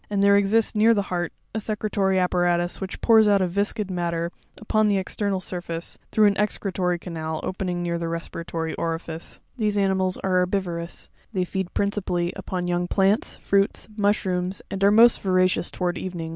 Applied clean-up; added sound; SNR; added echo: none; none; none; none.